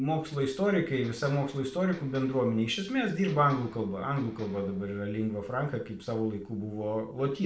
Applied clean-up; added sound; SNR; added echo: neural separator model SepFormer DNS4.